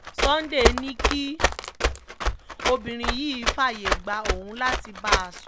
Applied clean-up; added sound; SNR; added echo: none; Run; -2 dB; none.